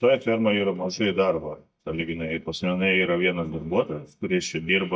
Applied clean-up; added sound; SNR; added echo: neural mask model DeepFilterNet 3.